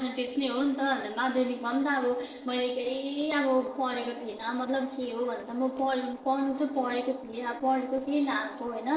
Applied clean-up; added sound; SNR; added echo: neural separator model SepFormer DNS4.